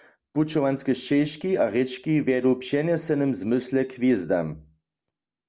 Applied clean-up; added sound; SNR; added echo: none; none; none; none.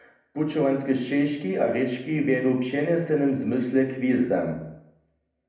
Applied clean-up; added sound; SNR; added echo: none; none; none; reverberation time 0.7 s.